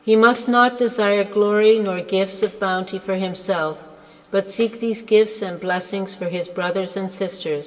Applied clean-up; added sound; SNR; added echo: none; Tambourine; 18 dB; reverberation time 2.3 s.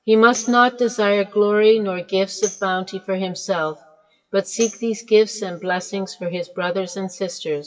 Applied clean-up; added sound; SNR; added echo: classical method WPE with log-MMSE.